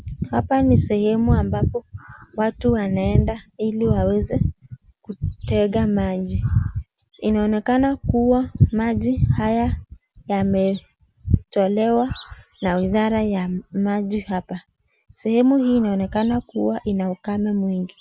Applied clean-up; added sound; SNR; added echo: none; none; none; none.